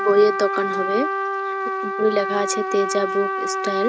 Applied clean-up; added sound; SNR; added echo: none; Trumpet; 2 dB; none.